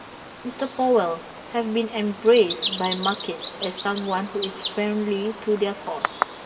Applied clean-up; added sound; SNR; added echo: none; Bird vocalization, bird call, bird song; 9 dB; reverberation time 1.5 s.